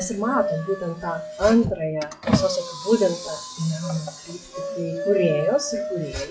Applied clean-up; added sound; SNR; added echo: classical method WPE with log-MMSE.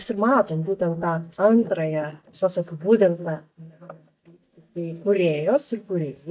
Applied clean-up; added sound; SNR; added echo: neural mask model DeepFilterNet 3.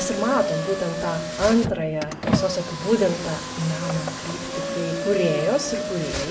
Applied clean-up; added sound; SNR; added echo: none; Car; 4 dB; reverberation time 0.6 s.